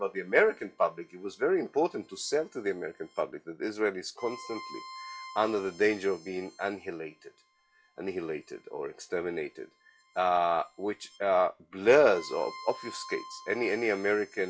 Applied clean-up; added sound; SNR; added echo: classical method log-MMSE.